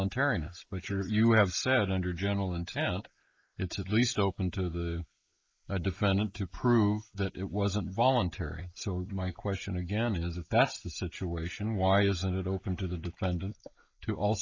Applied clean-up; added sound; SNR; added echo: neural mask model Resemble Enhance denoiser.